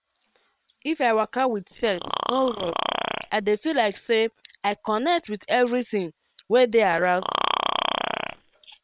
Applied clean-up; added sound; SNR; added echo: neural separator model SepFormer WHAM!.